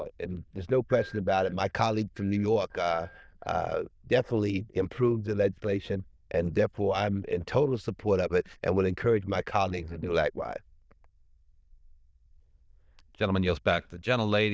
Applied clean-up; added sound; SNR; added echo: neural diffusion model UNIVERSE++.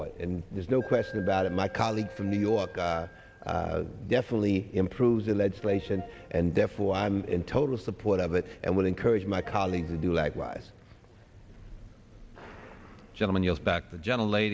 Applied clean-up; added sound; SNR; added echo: none; Alarm; 17 dB; none.